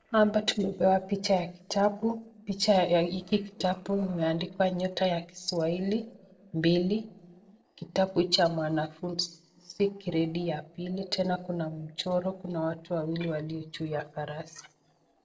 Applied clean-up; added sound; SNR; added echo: neural separator model SepFormer DNS4.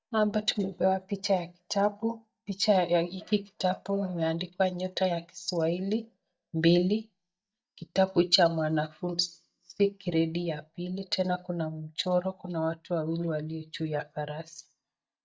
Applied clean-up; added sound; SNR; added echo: neural mask model DeepFilterNet 3.